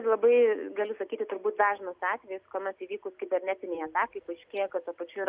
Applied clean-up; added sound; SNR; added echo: none; none; none; none.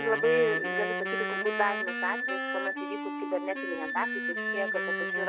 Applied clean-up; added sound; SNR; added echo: none; Wind instrument, woodwind instrument + Wind instrument, woodwind instrument; 0 dB; none.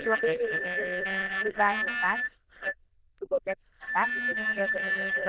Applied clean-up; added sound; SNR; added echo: neural diffusion model UNIVERSE++.